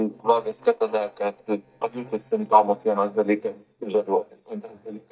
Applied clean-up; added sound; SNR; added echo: neural mask model DeepFilterNet 3.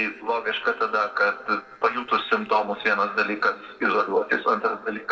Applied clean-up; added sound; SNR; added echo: neural separator model SepFormer DNS4.